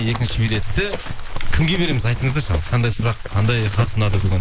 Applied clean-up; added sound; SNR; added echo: neural mask model Resemble Enhance denoiser.